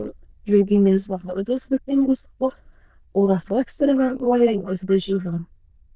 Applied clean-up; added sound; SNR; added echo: neural diffusion model UNIVERSE++.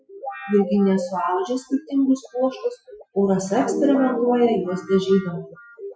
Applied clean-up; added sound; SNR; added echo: classical method Wiener filter.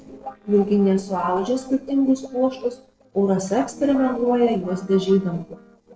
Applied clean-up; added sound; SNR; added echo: neural separator model SepFormer DNS4.